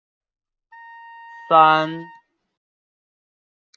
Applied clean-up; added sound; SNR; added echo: none; Wind instrument, woodwind instrument; 20 dB; none.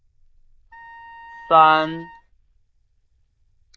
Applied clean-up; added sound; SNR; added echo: neural diffusion model UNIVERSE++.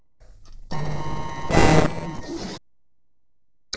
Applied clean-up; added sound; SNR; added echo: neural separator model SepFormer DNS4.